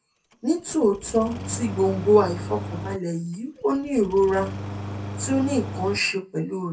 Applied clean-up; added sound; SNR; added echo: none; Engine starting; 10 dB; reverberation time 0.3 s.